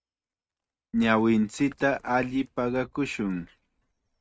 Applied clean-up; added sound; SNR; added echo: neural mask model RNNoise.